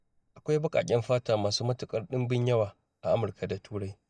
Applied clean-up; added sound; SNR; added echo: neural mask model DeepFilterNet 3.